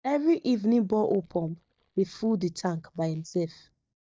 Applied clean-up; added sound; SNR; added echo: neural mask model DeepFilterNet 3.